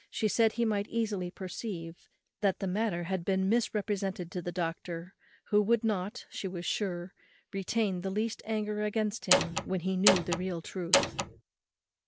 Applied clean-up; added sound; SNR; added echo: none; Door; -3 dB; none.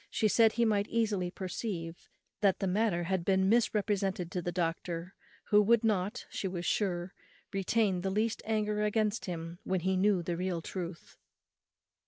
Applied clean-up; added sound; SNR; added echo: none; none; none; none.